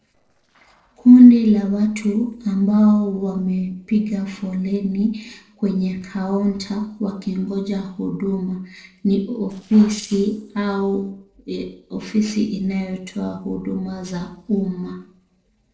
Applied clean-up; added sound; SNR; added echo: neural separator model SepFormer DNS4.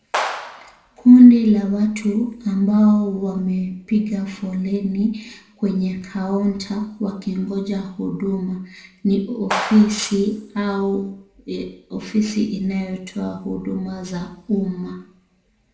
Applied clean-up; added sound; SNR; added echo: none; Clapping; 9 dB; reverberation time 0.5 s.